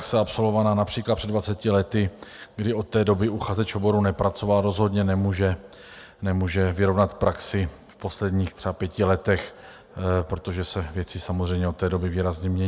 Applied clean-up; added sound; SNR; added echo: none; none; none; none.